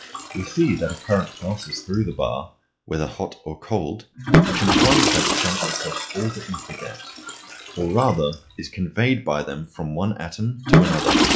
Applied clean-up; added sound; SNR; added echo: classical method log-MMSE.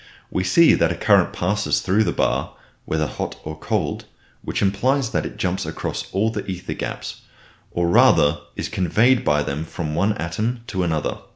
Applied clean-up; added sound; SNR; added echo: none; none; none; none.